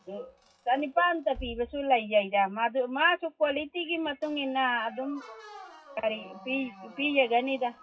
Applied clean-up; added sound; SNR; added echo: classical method WPE with log-MMSE.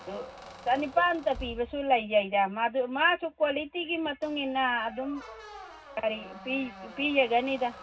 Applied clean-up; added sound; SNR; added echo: none; Squeak; 18 dB; reverberation time 0.4 s.